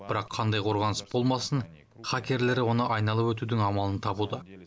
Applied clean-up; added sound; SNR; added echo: none; none; none; none.